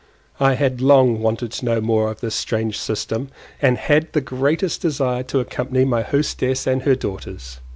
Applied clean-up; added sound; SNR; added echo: none; none; none; none.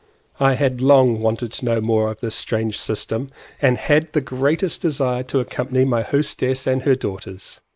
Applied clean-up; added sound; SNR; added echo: neural mask model Resemble Enhance denoiser.